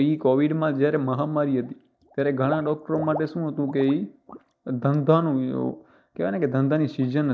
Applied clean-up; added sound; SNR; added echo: neural mask model DeepFilterNet 3.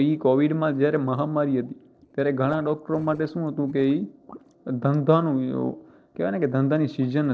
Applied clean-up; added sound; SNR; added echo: neural separator model SepFormer DNS4.